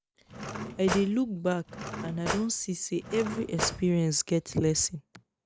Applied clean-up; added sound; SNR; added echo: none; Cutlery, silverware / Drawer open or close; 7 dB; none.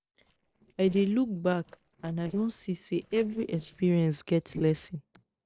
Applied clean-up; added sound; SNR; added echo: neural separator model SepFormer DNS4.